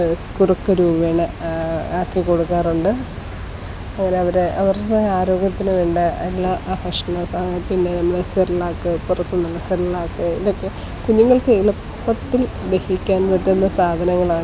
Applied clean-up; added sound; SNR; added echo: none; Water; 14 dB; none.